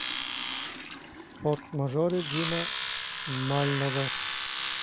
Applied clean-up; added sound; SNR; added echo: none; Domestic sounds, home sounds; 1 dB; none.